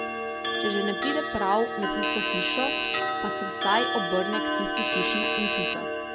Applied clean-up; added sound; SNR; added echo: none; Doorbell + Clock; -3 dB; none.